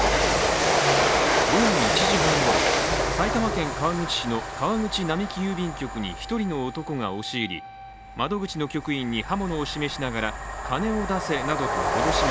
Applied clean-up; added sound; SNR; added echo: none; Train; -2 dB; none.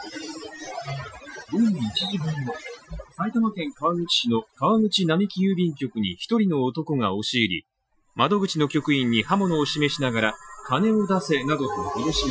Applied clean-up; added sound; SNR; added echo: classical method Wiener filter.